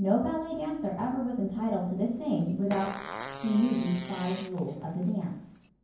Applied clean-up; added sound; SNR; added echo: none; Fart; 13 dB; reverberation time 0.9 s.